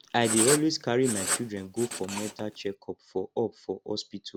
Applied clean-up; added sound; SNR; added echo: none; Writing; 3 dB; none.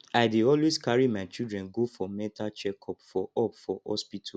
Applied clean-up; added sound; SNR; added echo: none; none; none; none.